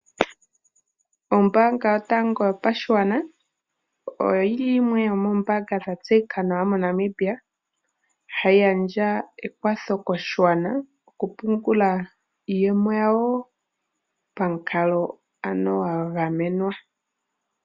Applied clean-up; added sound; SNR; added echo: none; none; none; none.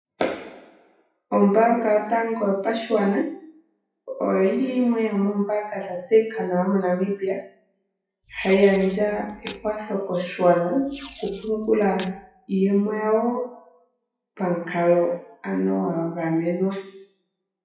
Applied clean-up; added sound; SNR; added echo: classical method WPE with log-MMSE.